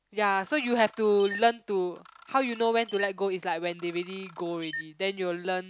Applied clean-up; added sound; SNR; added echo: none; Camera; 16 dB; none.